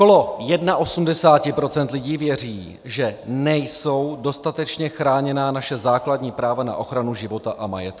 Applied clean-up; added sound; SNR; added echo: none; none; none; none.